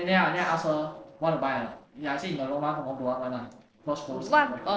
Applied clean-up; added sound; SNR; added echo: neural separator model SepFormer DNS4.